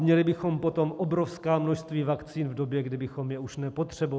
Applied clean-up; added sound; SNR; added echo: none; none; none; none.